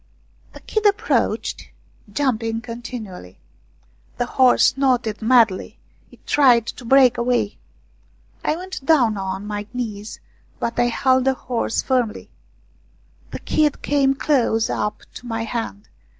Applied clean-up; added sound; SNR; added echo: none; none; none; none.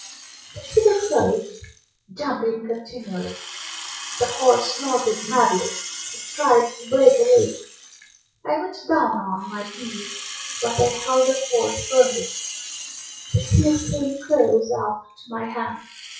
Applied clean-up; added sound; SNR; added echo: classical method WPE with log-MMSE.